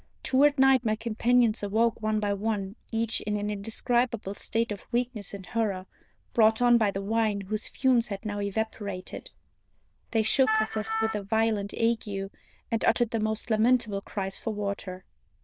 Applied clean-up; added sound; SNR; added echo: neural diffusion model UNIVERSE++.